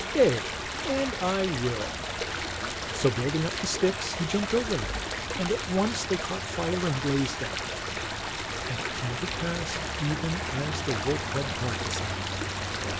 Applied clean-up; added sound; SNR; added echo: none; Stream; 2 dB; none.